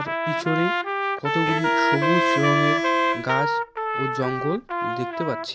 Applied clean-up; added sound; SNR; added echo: none; Trumpet + Bowed string instrument; -4 dB; none.